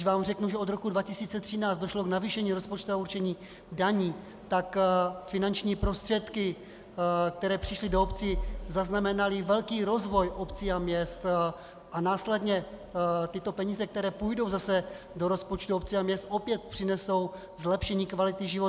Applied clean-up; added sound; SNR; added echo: none; none; none; none.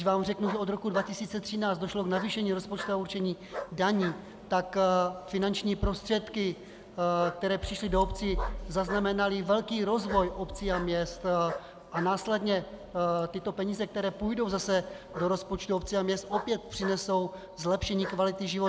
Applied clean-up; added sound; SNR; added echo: none; Bark; 15 dB; none.